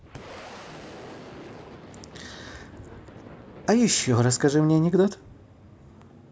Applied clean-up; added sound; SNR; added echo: none; Boom; 17 dB; none.